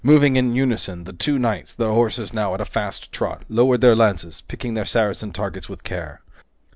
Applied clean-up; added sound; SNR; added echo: none; none; none; none.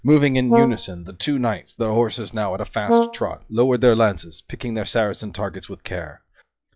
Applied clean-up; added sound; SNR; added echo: classical method log-MMSE.